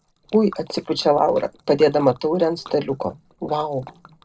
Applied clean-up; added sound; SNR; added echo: neural separator model SepFormer DNS4.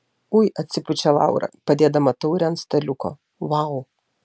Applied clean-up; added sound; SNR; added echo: none; none; none; none.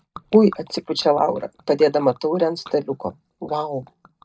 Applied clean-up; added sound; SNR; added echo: neural mask model DeepFilterNet 3.